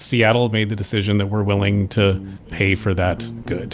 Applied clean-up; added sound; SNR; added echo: none; Guitar; 14 dB; none.